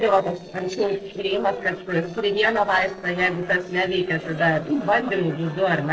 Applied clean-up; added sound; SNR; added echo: neural separator model SepFormer DNS4.